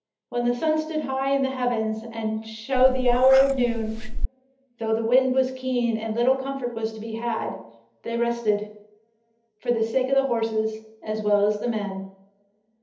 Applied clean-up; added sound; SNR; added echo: none; Meow; 0 dB; reverberation time 0.7 s.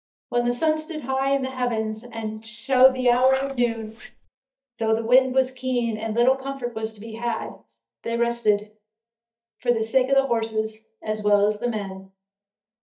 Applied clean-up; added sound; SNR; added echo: neural mask model DeepFilterNet 3.